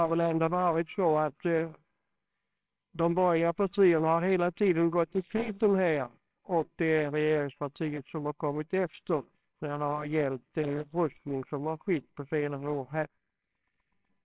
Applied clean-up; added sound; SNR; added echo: neural separator model SepFormer WHAMR!.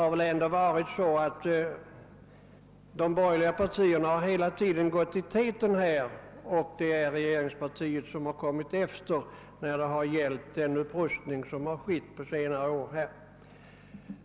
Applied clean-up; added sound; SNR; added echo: none; none; none; none.